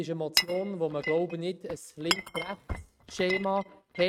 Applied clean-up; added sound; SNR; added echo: neural mask model RNNoise.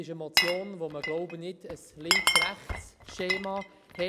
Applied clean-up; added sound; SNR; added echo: none; Glass; -4 dB; none.